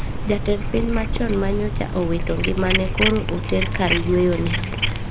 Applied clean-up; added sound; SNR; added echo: none; Cat; 0 dB; none.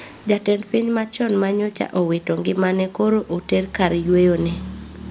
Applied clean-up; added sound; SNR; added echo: none; none; none; none.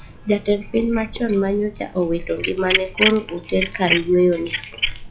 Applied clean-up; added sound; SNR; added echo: classical method log-MMSE.